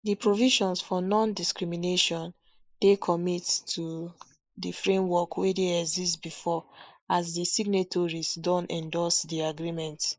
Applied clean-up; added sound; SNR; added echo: neural mask model Resemble Enhance denoiser.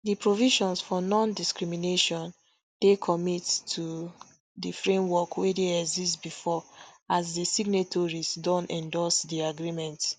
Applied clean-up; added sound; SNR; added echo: none; none; none; none.